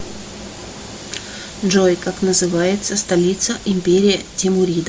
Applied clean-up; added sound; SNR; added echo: none; none; none; none.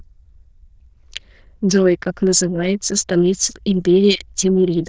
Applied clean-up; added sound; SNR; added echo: neural diffusion model UNIVERSE++.